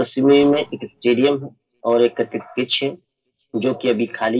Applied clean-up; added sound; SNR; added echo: neural separator model SepFormer DNS4.